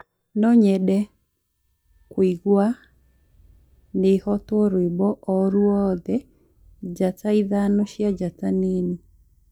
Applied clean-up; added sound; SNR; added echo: neural mask model DeepFilterNet 3.